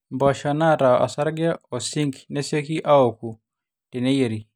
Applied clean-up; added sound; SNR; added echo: none; none; none; none.